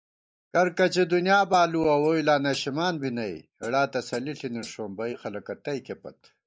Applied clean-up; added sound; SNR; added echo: neural mask model Resemble Enhance denoiser.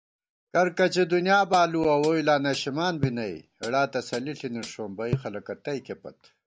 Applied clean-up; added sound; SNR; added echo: none; Hi-hat; 11 dB; none.